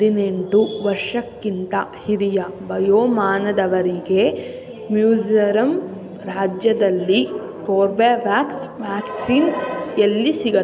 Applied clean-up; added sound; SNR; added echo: none; none; none; none.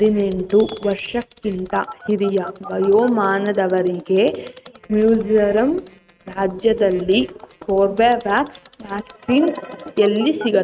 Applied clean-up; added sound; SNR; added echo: neural mask model RNNoise.